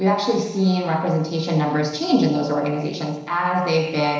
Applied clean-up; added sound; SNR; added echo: neural separator model SepFormer DNS4.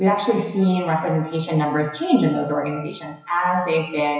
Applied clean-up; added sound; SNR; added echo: classical method WPE with log-MMSE.